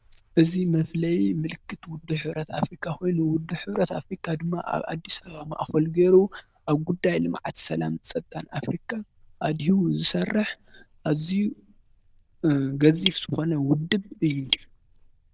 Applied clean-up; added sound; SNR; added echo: neural diffusion model UNIVERSE++.